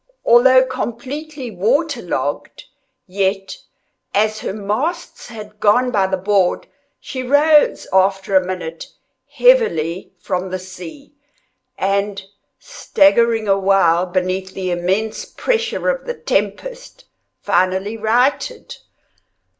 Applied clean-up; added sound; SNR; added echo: none; none; none; none.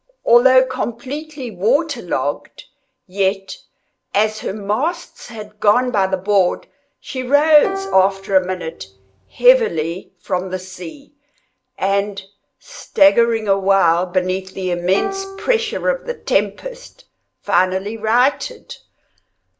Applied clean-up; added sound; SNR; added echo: none; Plucked string instrument; 11 dB; none.